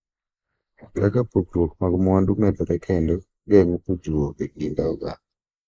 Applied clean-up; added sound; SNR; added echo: neural mask model Resemble Enhance denoiser.